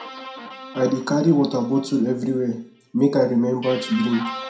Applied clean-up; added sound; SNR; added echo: none; Guitar; 16 dB; reverberation time 0.4 s.